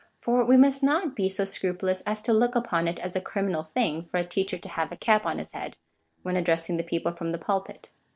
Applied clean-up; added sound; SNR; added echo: neural separator model SepFormer DNS4.